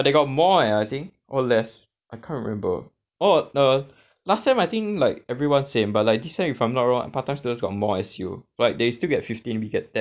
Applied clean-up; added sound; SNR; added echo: none; none; none; none.